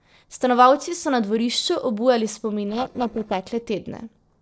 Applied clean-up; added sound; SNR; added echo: neural separator model SepFormer DNS4.